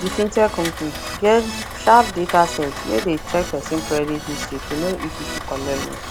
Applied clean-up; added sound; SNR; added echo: none; Keyboard (musical) + Rain; 9 dB; none.